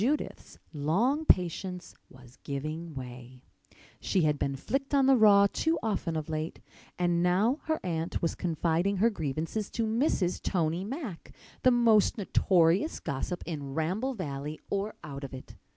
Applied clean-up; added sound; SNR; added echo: none; none; none; none.